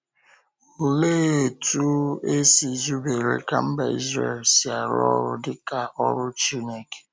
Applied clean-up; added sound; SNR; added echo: none; none; none; none.